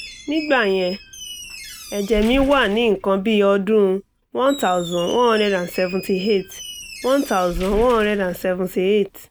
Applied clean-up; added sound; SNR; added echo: none; Squeak; 15 dB; none.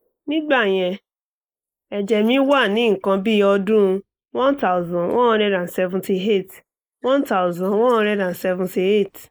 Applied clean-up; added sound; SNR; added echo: neural mask model Resemble Enhance denoiser.